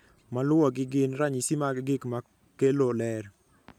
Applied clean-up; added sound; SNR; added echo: none; none; none; none.